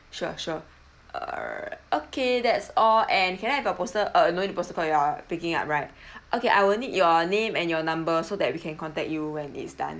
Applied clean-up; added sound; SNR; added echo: none; none; none; none.